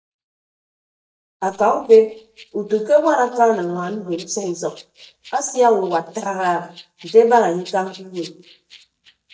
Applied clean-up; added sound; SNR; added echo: neural mask model DeepFilterNet 3.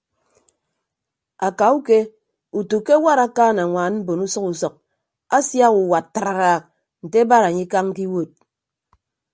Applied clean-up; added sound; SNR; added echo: none; none; none; none.